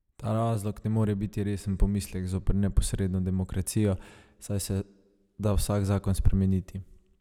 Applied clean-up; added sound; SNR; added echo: none; none; none; none.